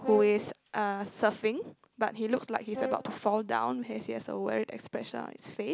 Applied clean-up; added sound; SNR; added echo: none; Brass instrument; 11 dB; none.